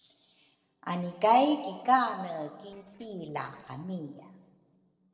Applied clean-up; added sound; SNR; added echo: neural separator model SepFormer DNS4.